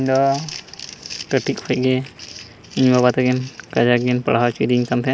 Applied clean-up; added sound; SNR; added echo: none; Crumpling, crinkling; 18 dB; none.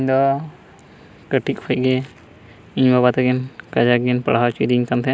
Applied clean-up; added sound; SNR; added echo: none; none; none; none.